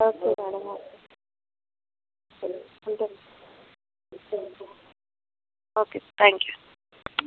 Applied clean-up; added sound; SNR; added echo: none; none; none; none.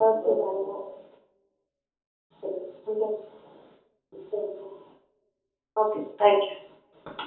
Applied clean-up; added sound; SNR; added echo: none; none; none; reverberation time 0.6 s.